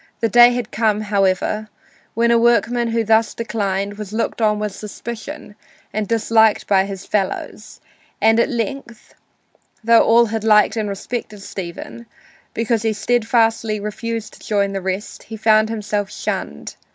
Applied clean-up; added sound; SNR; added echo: none; none; none; none.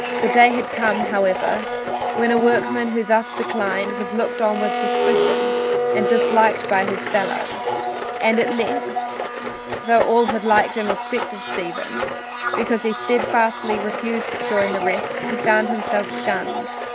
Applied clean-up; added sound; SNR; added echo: none; Domestic sounds, home sounds; 2 dB; none.